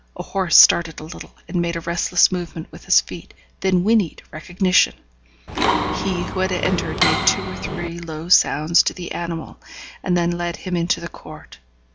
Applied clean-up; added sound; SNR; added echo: none; Mechanisms; 1 dB; none.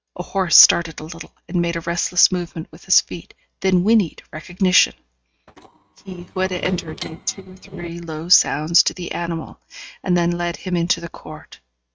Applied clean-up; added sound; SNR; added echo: neural mask model RNNoise.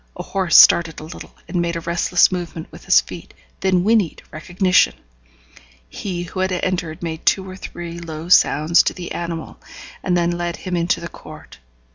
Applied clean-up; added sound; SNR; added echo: none; none; none; none.